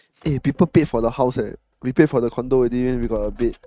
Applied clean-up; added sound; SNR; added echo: neural mask model RNNoise.